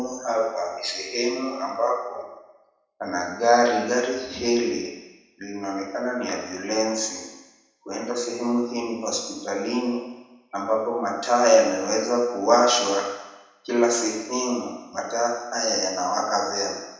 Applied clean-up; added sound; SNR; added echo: none; none; none; reverberation time 1.1 s.